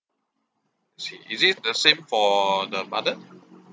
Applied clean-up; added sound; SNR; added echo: none; none; none; none.